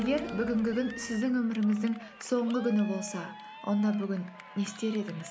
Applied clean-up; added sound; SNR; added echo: none; Cheering + Bass guitar; 14 dB; none.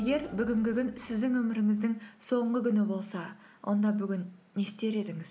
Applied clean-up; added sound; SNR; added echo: none; none; none; none.